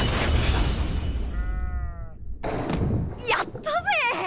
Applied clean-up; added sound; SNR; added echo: none; Livestock, farm animals, working animals; 18 dB; none.